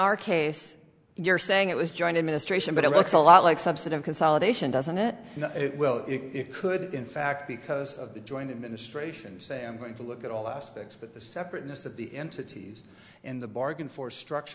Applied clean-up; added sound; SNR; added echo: none; none; none; none.